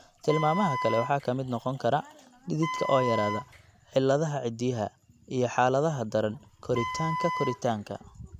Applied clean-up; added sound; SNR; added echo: none; Wind instrument, woodwind instrument; 6 dB; none.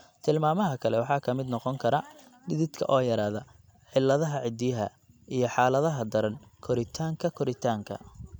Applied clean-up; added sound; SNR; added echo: none; none; none; none.